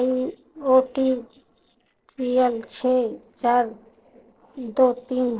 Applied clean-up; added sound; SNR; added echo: neural separator model SepFormer DNS4.